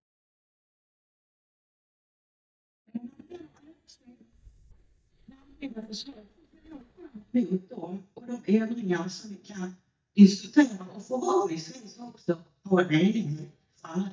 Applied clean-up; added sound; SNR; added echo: neural mask model DeepFilterNet 3.